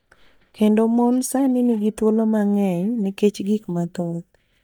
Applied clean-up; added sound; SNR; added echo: neural mask model DeepFilterNet 3.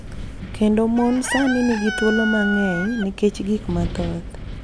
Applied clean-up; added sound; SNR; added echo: none; Chicken, rooster + Wind; 7 dB; none.